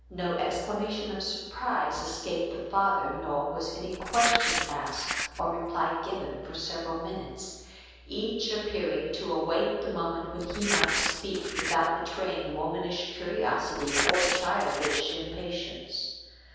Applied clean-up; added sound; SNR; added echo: none; Crumpling, crinkling; 1 dB; reverberation time 1.2 s.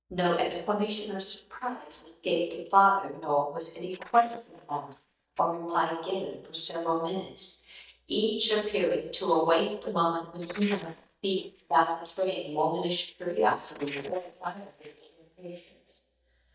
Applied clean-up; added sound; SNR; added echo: neural mask model DeepFilterNet 3.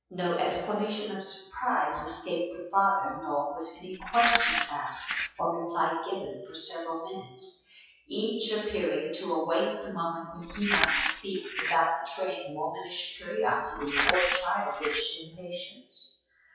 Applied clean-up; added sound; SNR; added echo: classical method WPE with log-MMSE.